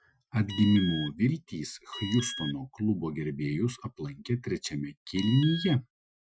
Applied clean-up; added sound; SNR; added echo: classical method Wiener filter.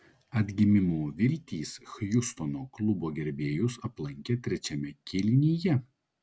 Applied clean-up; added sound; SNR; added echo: none; none; none; none.